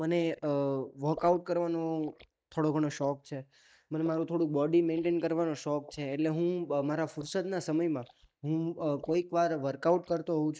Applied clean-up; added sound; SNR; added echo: neural mask model DeepFilterNet 3.